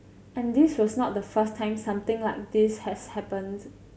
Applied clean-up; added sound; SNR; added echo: none; none; none; none.